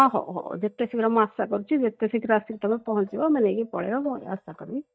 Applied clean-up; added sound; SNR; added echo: neural mask model DeepFilterNet 3.